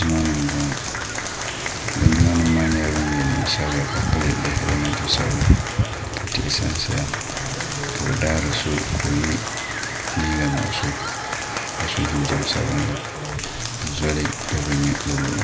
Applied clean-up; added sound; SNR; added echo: none; Applause / Crowd; 6 dB; none.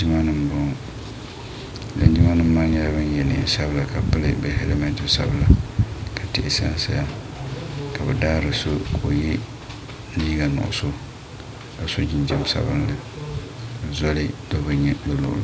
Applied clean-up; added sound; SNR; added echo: none; none; none; none.